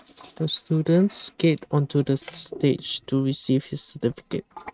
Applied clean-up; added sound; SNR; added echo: neural mask model RNNoise.